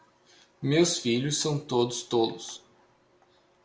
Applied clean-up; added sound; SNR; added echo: none; none; none; none.